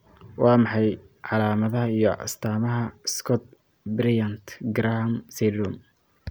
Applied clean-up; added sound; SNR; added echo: none; none; none; none.